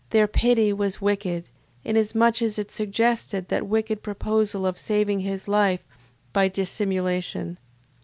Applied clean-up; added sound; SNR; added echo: none; none; none; none.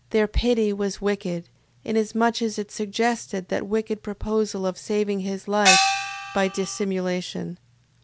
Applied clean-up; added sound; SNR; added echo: none; Gong; -2 dB; none.